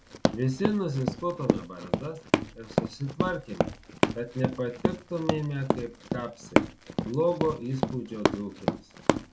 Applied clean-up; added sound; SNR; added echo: none; Run; -2 dB; none.